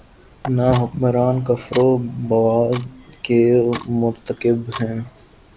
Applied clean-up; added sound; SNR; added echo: none; Clock; 19 dB; none.